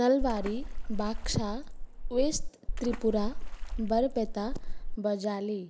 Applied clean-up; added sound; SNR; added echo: none; Water / Splash, splatter; 1 dB; none.